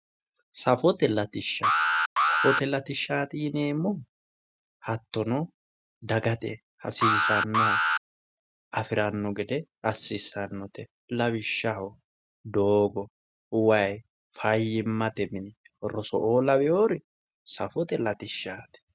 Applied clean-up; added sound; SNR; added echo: none; Alarm; -2 dB; none.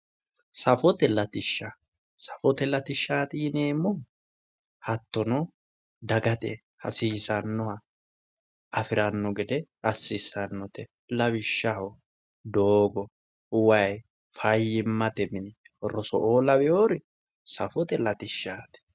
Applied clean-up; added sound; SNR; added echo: none; none; none; none.